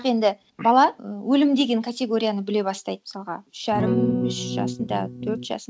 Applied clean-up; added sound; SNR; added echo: neural mask model RNNoise.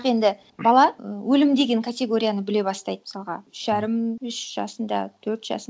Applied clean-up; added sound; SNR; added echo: none; none; none; none.